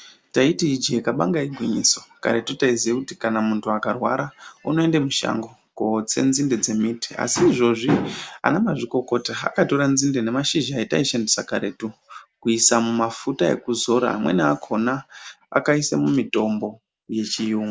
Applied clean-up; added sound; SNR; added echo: none; none; none; none.